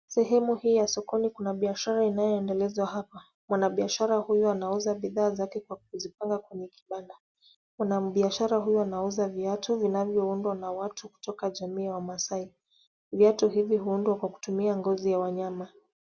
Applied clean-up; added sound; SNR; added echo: none; none; none; none.